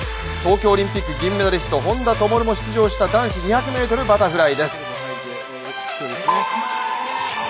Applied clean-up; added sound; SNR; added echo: none; none; none; none.